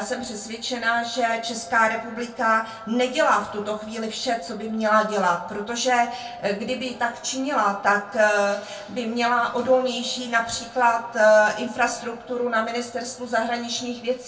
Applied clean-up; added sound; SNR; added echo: none; none; none; reverberation time 0.2 s.